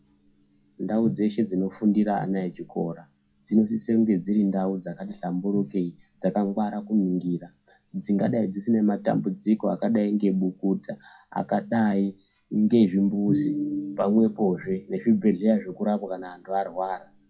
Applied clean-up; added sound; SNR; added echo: classical method WPE with log-MMSE.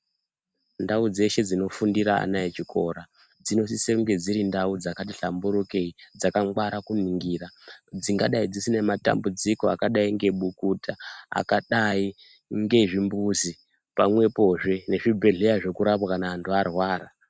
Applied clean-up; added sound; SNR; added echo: none; none; none; none.